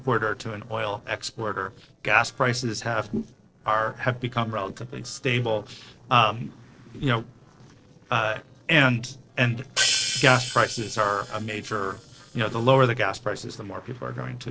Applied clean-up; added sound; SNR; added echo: neural separator model SepFormer DNS4.